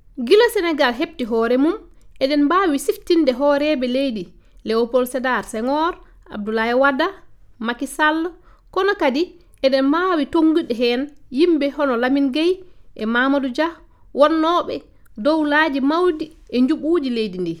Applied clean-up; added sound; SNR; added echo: none; none; none; none.